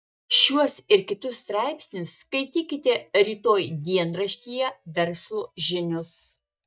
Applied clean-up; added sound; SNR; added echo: neural mask model DeepFilterNet 3.